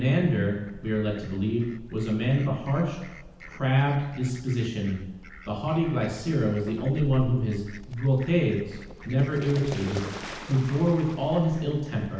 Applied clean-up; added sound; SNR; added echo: none; Fowl; 15 dB; reverberation time 0.9 s.